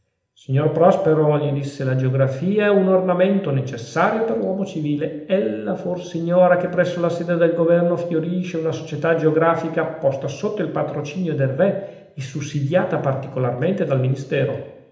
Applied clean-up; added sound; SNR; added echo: none; none; none; reverberation time 0.8 s.